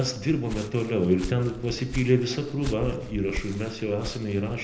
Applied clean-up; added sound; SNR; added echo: none; Walk, footsteps; 11 dB; reverberation time 0.7 s.